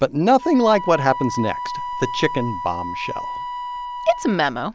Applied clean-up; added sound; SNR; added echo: none; Wind instrument, woodwind instrument; 8 dB; none.